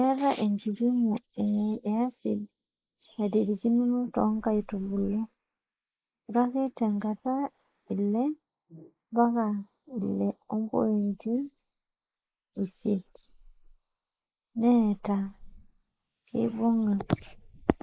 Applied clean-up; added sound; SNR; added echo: neural mask model Resemble Enhance denoiser.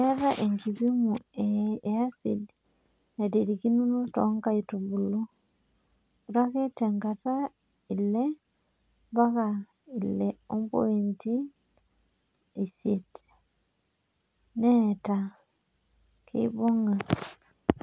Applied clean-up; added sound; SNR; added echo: none; none; none; none.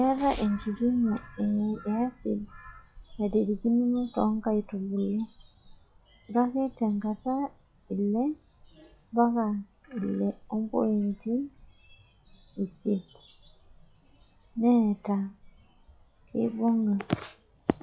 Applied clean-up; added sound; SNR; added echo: classical method log-MMSE.